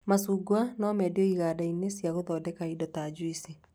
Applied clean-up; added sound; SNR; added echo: none; none; none; none.